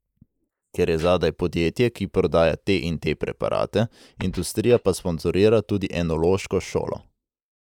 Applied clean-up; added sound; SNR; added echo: neural mask model Resemble Enhance denoiser.